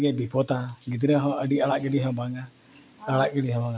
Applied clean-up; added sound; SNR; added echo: none; none; none; none.